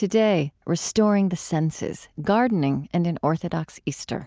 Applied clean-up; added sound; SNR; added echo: none; none; none; none.